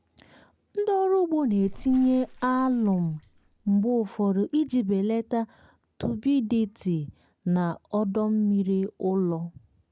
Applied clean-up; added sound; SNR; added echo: none; Bathtub (filling or washing) / Water / Splash, splatter; 18 dB; none.